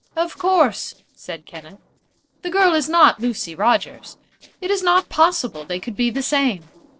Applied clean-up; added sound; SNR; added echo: neural separator model SepFormer DNS4.